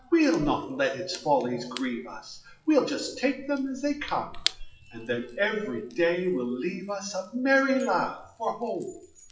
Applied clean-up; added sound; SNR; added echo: classical method WPE with log-MMSE.